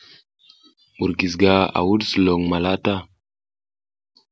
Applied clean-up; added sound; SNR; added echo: none; none; none; none.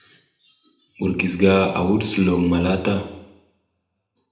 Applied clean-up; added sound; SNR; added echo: none; none; none; reverberation time 0.8 s.